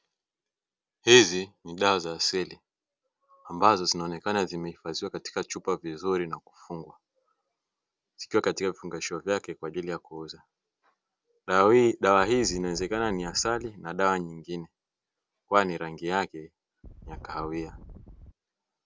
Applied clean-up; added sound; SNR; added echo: none; Wind; 17 dB; none.